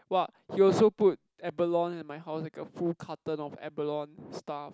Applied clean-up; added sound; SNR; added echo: none; none; none; none.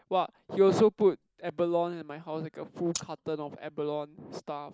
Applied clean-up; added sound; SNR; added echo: neural mask model Resemble Enhance denoiser.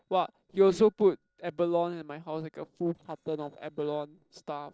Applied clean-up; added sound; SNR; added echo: neural separator model SepFormer DNS4.